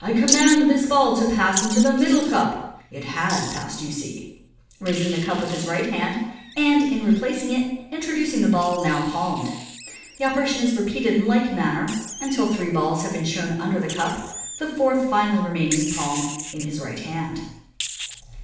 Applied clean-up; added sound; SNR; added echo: none; Wild animals; 12 dB; reverberation time 0.7 s.